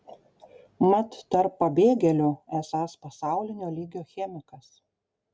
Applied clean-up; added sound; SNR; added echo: none; none; none; none.